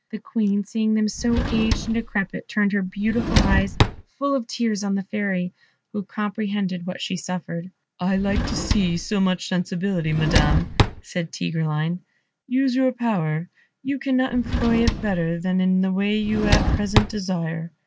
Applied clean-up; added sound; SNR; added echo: none; Drawer open or close; 1 dB; none.